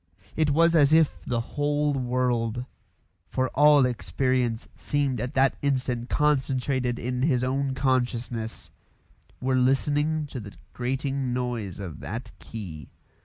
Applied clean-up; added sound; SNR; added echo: none; none; none; none.